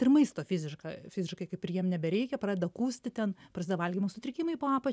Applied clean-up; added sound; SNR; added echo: none; none; none; none.